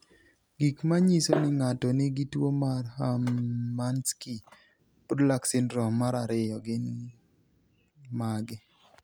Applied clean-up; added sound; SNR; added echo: none; none; none; none.